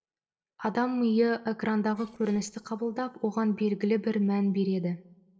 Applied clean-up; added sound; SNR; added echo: neural separator model SepFormer DNS4.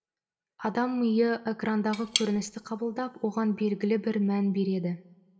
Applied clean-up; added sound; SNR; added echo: none; Cutlery, silverware / Tap; 7 dB; reverberation time 0.8 s.